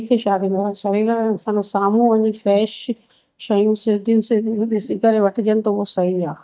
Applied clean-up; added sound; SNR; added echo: neural mask model DeepFilterNet 3.